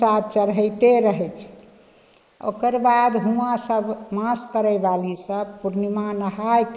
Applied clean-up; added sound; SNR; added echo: neural mask model Resemble Enhance denoiser.